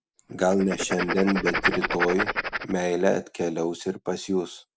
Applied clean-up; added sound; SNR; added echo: none; Writing; 3 dB; none.